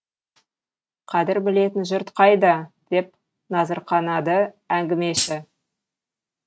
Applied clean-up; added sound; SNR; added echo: neural mask model RNNoise.